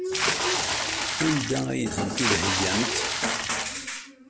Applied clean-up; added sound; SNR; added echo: none; Water / Splash, splatter; -2 dB; none.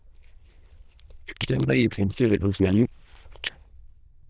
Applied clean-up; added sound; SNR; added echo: neural diffusion model UNIVERSE++.